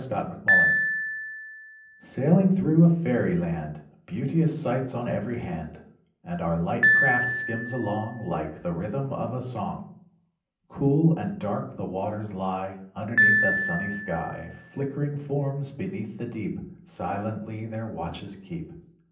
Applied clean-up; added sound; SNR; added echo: none; Piano; 3 dB; reverberation time 0.6 s.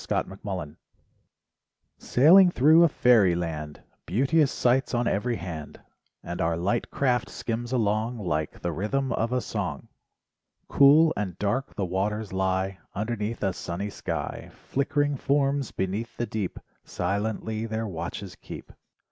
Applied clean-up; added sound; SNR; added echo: none; none; none; none.